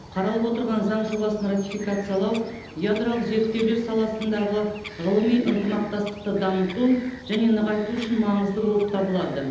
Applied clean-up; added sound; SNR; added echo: none; Bird vocalization, bird call, bird song; 17 dB; reverberation time 0.9 s.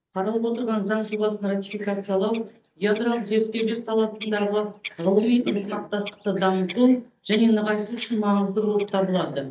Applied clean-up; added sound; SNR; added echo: neural mask model DeepFilterNet 3.